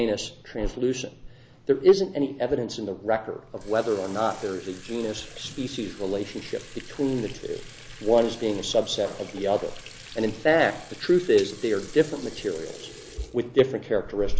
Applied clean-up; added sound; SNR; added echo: none; Sink (filling or washing) / Water tap, faucet; 12 dB; none.